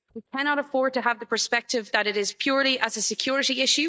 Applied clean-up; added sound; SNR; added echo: neural mask model DeepFilterNet 3.